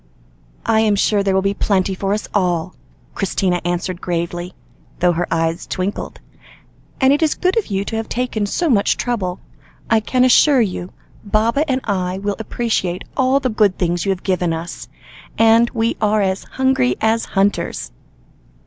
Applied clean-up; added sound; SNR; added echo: none; none; none; none.